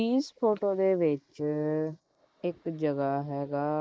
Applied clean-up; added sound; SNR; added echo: neural mask model Resemble Enhance denoiser.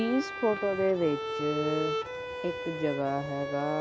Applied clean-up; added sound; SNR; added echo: none; Bowed string instrument; 5 dB; none.